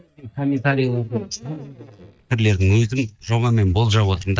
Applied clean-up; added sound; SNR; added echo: neural mask model DeepFilterNet 3.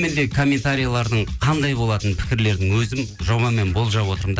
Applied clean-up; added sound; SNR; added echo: none; none; none; none.